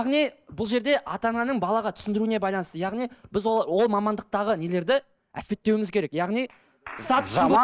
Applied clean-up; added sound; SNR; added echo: none; none; none; none.